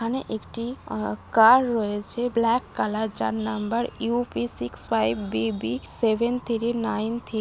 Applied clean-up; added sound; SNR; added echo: none; none; none; none.